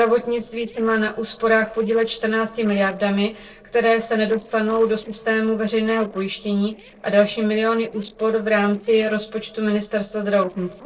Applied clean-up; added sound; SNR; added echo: neural separator model SepFormer DNS4.